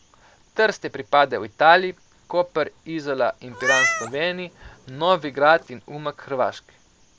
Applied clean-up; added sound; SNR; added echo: none; Meow; 4 dB; none.